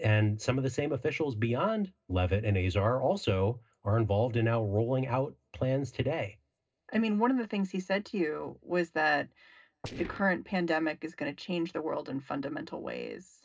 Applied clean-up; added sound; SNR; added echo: neural separator model SepFormer DNS4.